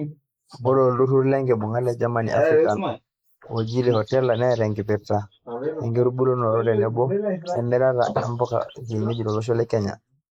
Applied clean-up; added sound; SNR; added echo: neural mask model Resemble Enhance denoiser.